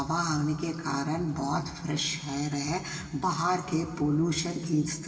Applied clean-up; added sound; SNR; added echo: none; Drum kit; 20 dB; reverberation time 2.3 s.